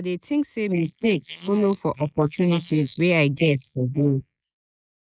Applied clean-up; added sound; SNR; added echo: neural mask model Resemble Enhance denoiser.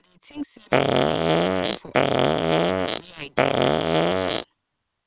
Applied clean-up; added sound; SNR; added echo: neural separator model SepFormer WHAM!.